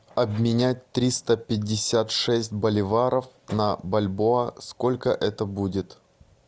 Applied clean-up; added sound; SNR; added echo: none; none; none; none.